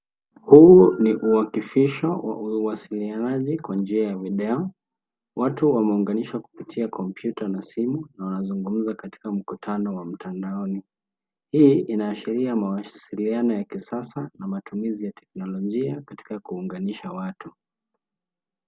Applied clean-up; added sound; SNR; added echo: none; none; none; none.